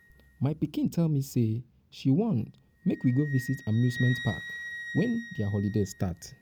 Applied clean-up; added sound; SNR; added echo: none; Wind instrument, woodwind instrument; 15 dB; none.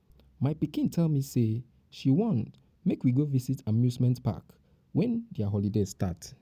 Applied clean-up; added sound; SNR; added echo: none; none; none; none.